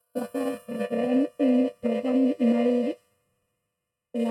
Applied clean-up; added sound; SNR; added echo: neural mask model RNNoise.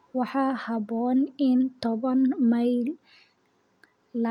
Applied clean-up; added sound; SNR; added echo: none; none; none; none.